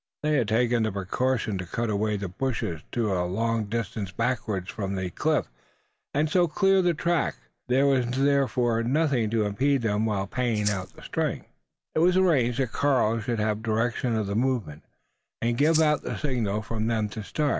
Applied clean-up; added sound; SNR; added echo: none; Rattle (instrument); 11 dB; none.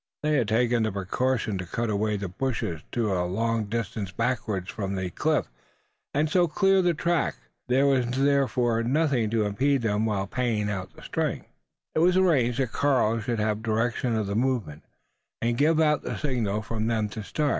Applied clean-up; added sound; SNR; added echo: none; none; none; none.